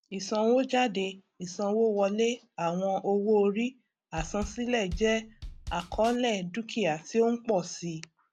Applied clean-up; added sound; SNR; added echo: none; Drum kit; 12 dB; none.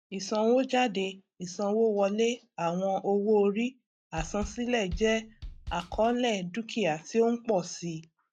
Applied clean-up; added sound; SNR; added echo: neural mask model DeepFilterNet 3.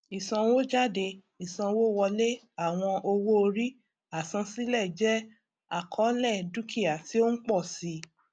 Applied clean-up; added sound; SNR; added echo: none; none; none; none.